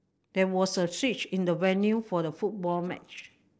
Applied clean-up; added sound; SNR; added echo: neural separator model SepFormer DNS4.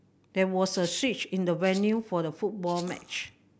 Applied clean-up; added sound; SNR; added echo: none; Rattle (instrument) + Cutlery, silverware; 19 dB; none.